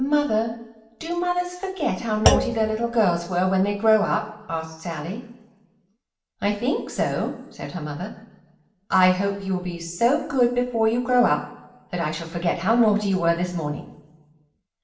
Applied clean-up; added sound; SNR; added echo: none; Thump, thud; 4 dB; reverberation time 0.8 s.